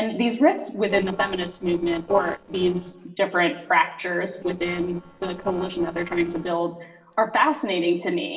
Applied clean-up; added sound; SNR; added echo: neural separator model SepFormer DNS4.